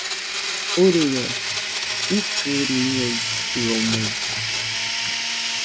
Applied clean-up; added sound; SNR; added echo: none; Domestic sounds, home sounds; 0 dB; none.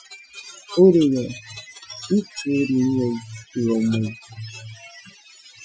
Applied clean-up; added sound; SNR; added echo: classical method Wiener filter.